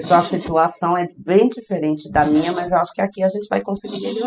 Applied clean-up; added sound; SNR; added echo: classical method spectral subtraction.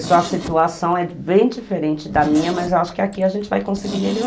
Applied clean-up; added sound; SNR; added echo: none; Zipper (clothing); 13 dB; none.